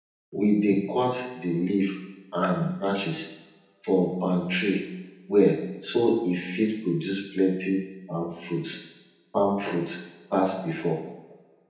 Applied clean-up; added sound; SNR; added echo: none; none; none; reverberation time 0.9 s.